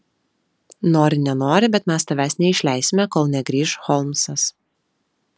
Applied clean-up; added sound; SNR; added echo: none; none; none; none.